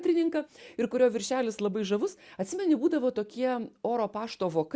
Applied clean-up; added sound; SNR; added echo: none; none; none; none.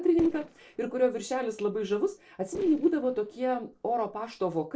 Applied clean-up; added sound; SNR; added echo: neural separator model SepFormer DNS4.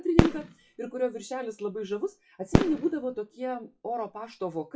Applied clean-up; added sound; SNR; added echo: classical method WPE with log-MMSE.